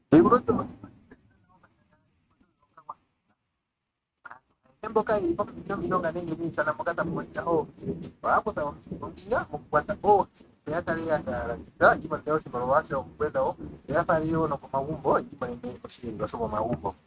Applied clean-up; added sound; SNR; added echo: neural mask model RNNoise.